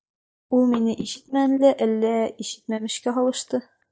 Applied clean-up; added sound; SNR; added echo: neural mask model DeepFilterNet 3.